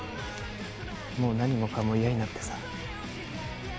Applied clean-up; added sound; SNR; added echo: none; none; none; none.